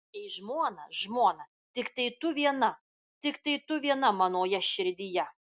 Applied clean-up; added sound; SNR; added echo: none; none; none; none.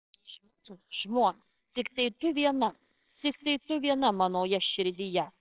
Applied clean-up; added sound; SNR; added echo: neural separator model SepFormer WHAMR!.